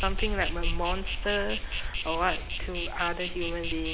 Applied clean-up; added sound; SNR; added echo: none; Insect; -2 dB; none.